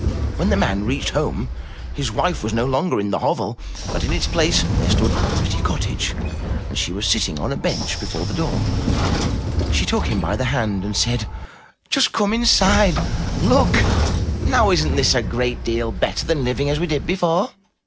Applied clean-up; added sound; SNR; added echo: none; Sliding door / Train; 1 dB; none.